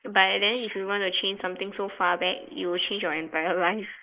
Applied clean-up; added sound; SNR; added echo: neural mask model Resemble Enhance denoiser.